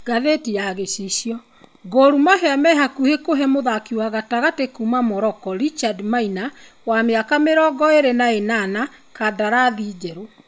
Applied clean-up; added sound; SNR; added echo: none; none; none; none.